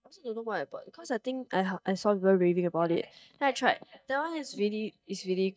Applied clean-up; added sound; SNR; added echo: neural mask model DeepFilterNet 3.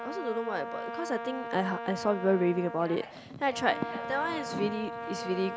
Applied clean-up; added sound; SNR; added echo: none; Brass instrument; 7 dB; none.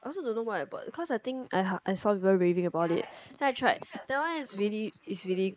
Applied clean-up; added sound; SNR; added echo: neural mask model Resemble Enhance denoiser.